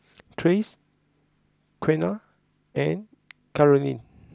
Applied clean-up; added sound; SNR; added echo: none; none; none; none.